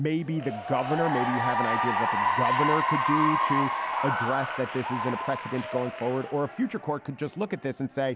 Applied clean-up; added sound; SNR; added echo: none; Applause / Cheering; 0 dB; none.